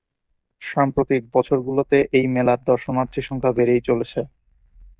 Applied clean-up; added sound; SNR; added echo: neural mask model DeepFilterNet 3.